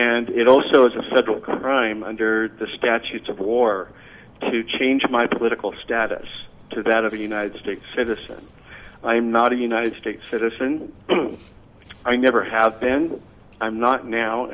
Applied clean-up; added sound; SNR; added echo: none; none; none; none.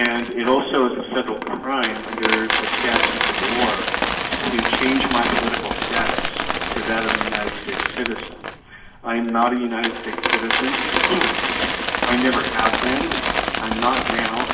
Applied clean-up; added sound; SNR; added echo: none; Coin (dropping); 0 dB; reverberation time 0.9 s.